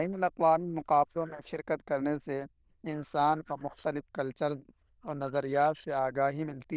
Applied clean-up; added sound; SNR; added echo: neural diffusion model UNIVERSE++.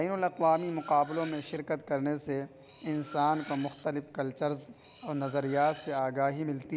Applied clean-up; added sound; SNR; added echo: none; Cutlery, silverware; 20 dB; none.